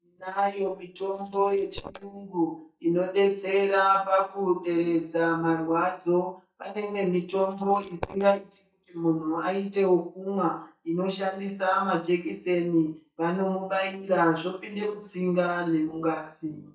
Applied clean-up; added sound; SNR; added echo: neural mask model DeepFilterNet 3.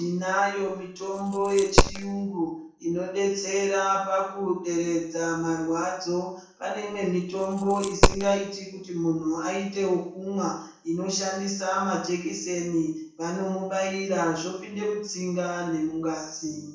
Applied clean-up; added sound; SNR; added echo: none; Coin (dropping); -2 dB; reverberation time 0.6 s.